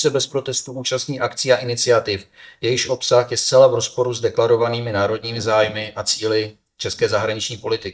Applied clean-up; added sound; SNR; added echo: neural mask model DeepFilterNet 3.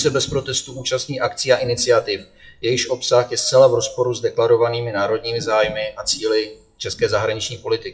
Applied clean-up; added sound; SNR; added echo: classical method WPE with log-MMSE.